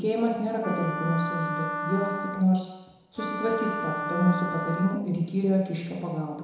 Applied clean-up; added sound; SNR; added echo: none; Wind instrument, woodwind instrument; 5 dB; reverberation time 1.0 s.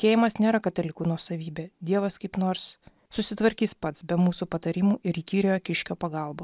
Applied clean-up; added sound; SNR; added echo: none; none; none; none.